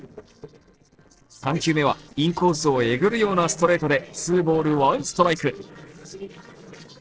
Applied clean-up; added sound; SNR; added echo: neural separator model SepFormer DNS4.